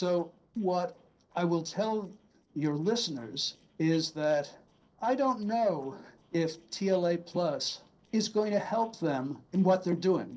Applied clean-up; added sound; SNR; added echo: neural separator model SepFormer DNS4.